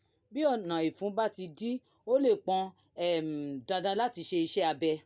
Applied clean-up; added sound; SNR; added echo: none; none; none; none.